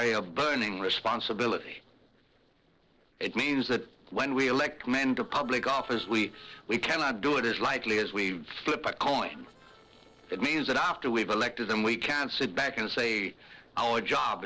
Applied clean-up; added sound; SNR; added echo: neural separator model SepFormer DNS4.